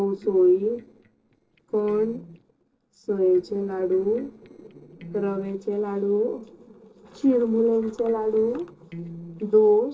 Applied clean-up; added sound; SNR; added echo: neural separator model SepFormer DNS4.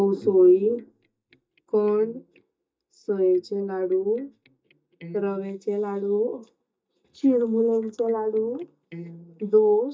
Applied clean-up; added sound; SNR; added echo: neural mask model DeepFilterNet 3.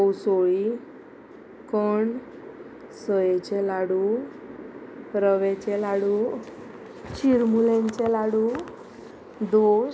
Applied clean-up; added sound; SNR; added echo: none; none; none; none.